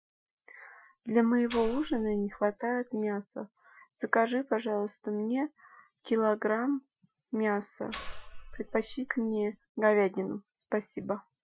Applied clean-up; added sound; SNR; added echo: classical method Wiener filter.